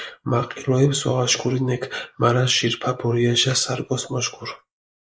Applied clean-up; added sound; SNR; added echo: neural mask model Resemble Enhance denoiser.